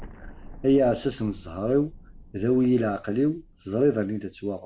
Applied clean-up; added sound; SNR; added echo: none; Explosion; 20 dB; none.